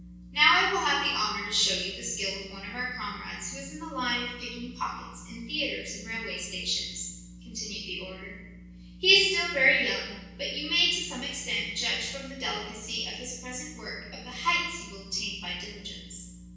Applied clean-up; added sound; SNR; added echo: none; none; none; reverberation time 1.2 s.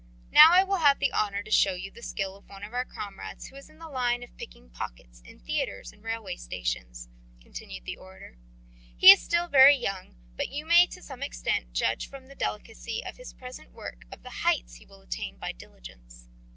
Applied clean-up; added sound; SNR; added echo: none; none; none; none.